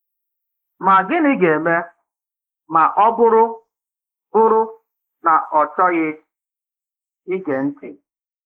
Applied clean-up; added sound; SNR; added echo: neural mask model Resemble Enhance denoiser.